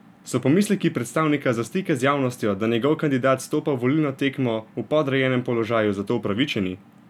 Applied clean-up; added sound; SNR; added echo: none; none; none; none.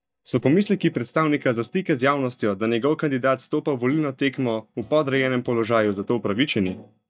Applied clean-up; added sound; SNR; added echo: neural mask model DeepFilterNet 3.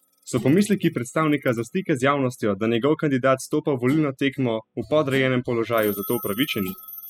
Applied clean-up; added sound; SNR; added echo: classical method spectral subtraction.